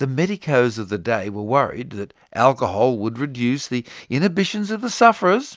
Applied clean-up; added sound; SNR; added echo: none; none; none; none.